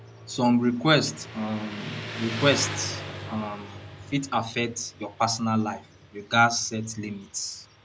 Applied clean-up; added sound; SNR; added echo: none; Motorcycle; 12 dB; none.